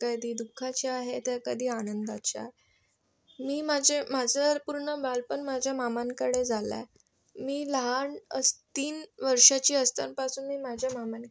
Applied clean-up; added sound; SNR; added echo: none; none; none; none.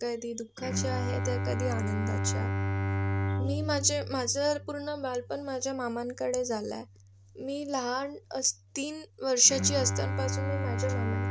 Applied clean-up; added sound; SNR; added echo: none; Bowed string instrument; 1 dB; none.